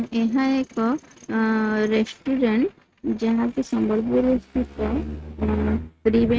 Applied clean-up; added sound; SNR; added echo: neural mask model RNNoise.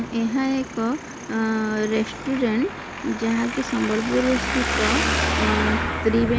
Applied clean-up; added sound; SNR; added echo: none; Traffic noise, roadway noise; 3 dB; none.